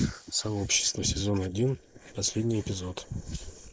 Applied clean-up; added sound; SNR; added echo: neural mask model Resemble Enhance denoiser.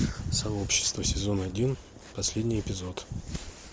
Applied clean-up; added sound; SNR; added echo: none; none; none; none.